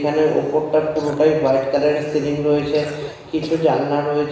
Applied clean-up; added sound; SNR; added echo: none; Cough; 19 dB; reverberation time 1.0 s.